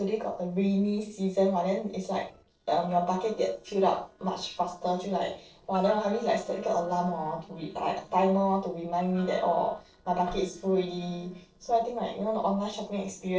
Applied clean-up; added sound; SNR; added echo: neural separator model SepFormer DNS4.